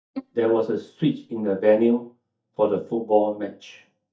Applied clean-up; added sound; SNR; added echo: neural mask model DeepFilterNet 3.